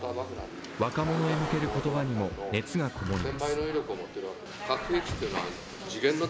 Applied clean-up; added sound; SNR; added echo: none; Car + Animal; 12 dB; none.